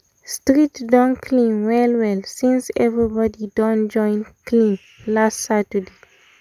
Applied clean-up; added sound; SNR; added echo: none; none; none; none.